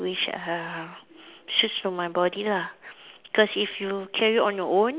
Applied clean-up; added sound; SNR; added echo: none; none; none; none.